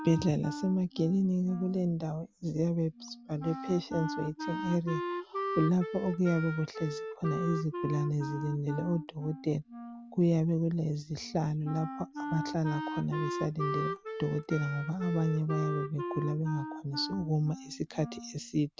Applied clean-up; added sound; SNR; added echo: none; Wind instrument, woodwind instrument; 8 dB; none.